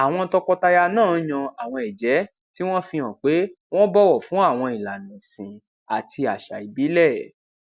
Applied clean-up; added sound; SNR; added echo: none; none; none; none.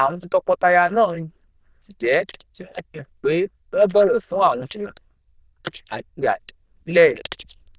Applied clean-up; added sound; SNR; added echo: neural diffusion model UNIVERSE++.